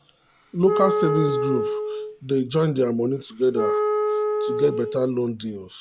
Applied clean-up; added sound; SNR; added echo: none; Wind instrument, woodwind instrument; 2 dB; none.